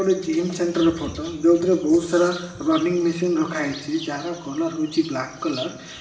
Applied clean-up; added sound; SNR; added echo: none; Bird; 20 dB; reverberation time 1.2 s.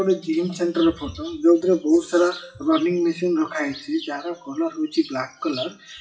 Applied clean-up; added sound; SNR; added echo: classical method WPE with log-MMSE.